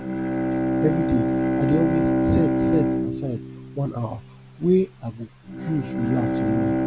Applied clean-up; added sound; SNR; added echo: none; Bowed string instrument; -2 dB; none.